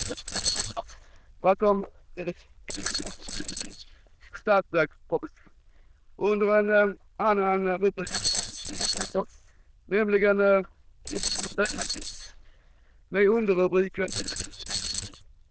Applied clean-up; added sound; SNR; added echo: neural diffusion model UNIVERSE++.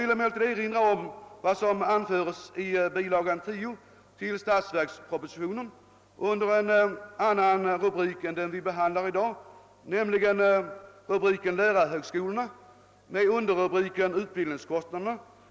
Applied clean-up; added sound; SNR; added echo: none; none; none; none.